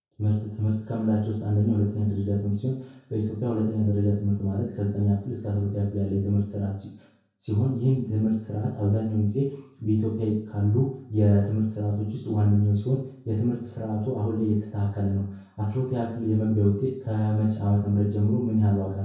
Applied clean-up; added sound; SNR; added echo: none; none; none; reverberation time 0.5 s.